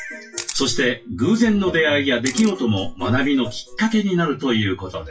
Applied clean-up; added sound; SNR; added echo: classical method WPE with log-MMSE.